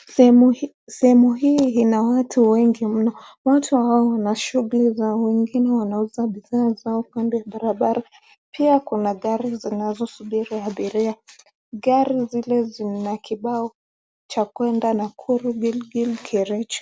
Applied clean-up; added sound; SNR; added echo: none; none; none; none.